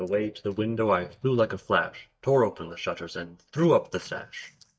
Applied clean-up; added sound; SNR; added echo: neural mask model DeepFilterNet 3.